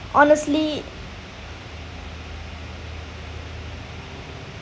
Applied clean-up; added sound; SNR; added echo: none; none; none; none.